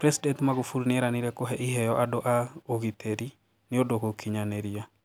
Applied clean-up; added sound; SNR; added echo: none; none; none; none.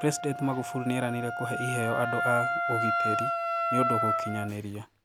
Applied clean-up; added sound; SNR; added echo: none; Wind instrument, woodwind instrument; -1 dB; none.